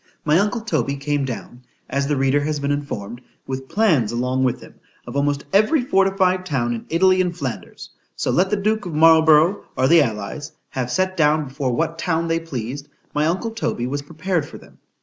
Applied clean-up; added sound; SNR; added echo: none; none; none; none.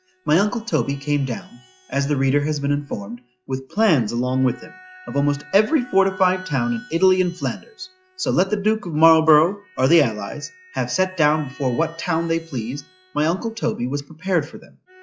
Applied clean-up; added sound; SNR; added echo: classical method log-MMSE.